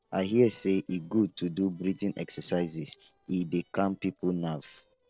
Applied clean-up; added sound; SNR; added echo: neural separator model SepFormer DNS4.